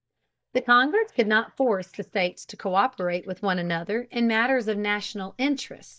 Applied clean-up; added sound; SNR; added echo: neural mask model DeepFilterNet 3.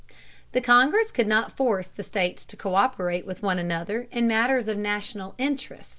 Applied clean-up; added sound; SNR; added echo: none; none; none; none.